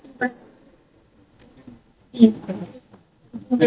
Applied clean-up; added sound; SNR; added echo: neural mask model DeepFilterNet 3.